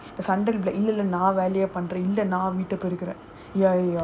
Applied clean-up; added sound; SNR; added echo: none; none; none; none.